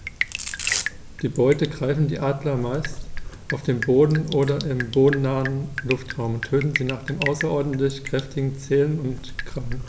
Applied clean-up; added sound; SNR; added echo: none; Drip + Domestic sounds, home sounds; 9 dB; none.